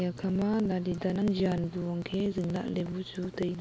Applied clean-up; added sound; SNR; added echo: none; Run + Microwave oven; 19 dB; none.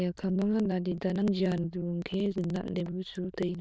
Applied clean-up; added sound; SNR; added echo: neural diffusion model UNIVERSE++.